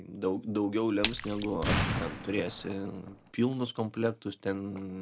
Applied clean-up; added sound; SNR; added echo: none; Splash, splatter + Explosion; 1 dB; none.